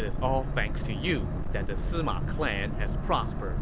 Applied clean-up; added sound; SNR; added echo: none; Boat, Water vehicle; -3 dB; none.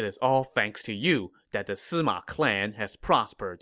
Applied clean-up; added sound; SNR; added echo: none; none; none; none.